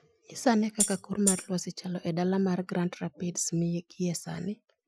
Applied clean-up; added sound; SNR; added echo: classical method Wiener filter.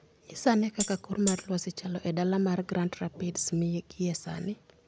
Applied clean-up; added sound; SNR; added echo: none; Tambourine; -2 dB; none.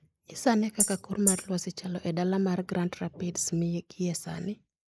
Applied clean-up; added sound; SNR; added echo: neural mask model Resemble Enhance denoiser.